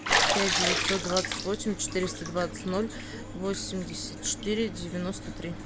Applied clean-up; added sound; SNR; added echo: none; Bathtub (filling or washing); 1 dB; none.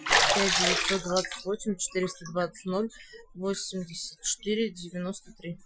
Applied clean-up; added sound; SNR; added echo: classical method Wiener filter.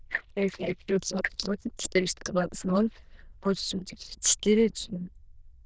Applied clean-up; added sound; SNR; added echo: neural diffusion model UNIVERSE++.